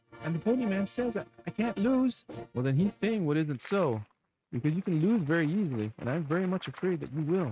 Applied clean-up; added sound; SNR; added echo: neural mask model RNNoise.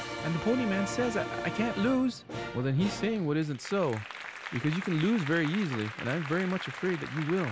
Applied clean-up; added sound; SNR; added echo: none; Applause; 9 dB; none.